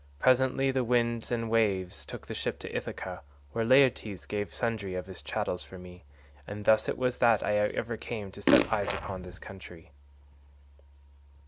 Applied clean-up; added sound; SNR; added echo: none; Fart; -2 dB; none.